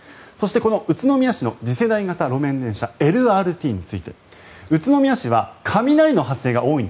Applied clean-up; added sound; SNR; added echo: none; none; none; none.